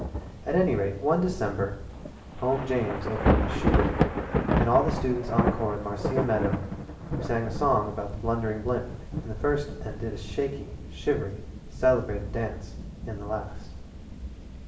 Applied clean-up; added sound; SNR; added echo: none; Thunder / Rain; 2 dB; reverberation time 0.9 s.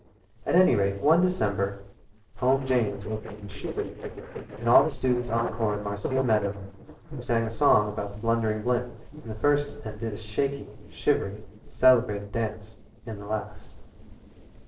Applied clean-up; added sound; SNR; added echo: neural separator model SepFormer DNS4.